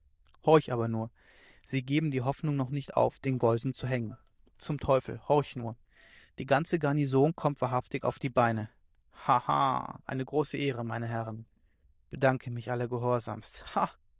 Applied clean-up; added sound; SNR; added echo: neural diffusion model UNIVERSE++.